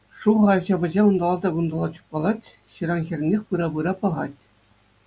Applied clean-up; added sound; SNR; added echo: none; none; none; none.